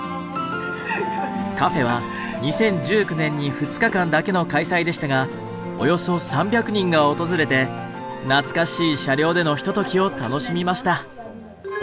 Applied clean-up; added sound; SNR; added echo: none; none; none; none.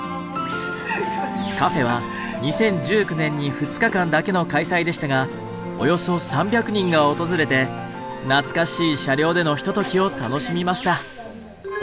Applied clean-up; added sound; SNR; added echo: none; Bird vocalization, bird call, bird song; 19 dB; none.